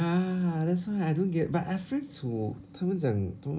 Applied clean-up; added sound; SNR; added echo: none; none; none; none.